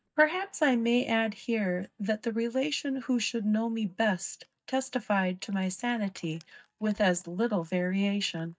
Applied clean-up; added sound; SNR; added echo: neural mask model DeepFilterNet 3.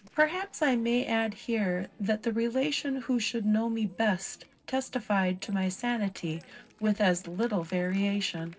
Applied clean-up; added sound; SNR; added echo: neural separator model SepFormer DNS4.